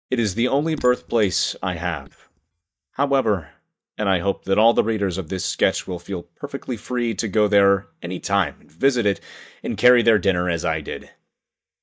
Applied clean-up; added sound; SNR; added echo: neural mask model DeepFilterNet 3.